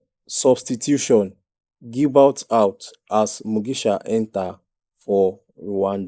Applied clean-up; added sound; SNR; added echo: neural mask model Resemble Enhance denoiser.